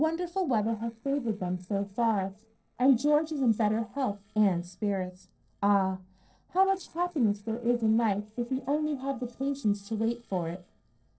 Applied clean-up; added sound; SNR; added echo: neural separator model SepFormer DNS4.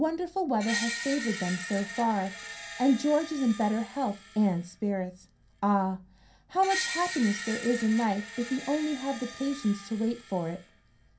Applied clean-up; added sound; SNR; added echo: none; Screech; 11 dB; reverberation time 0.3 s.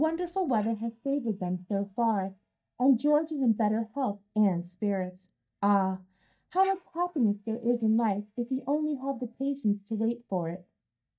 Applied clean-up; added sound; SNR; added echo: neural mask model DeepFilterNet 3.